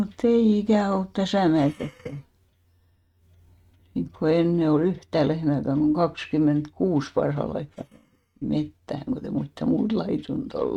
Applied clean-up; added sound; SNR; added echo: neural mask model RNNoise.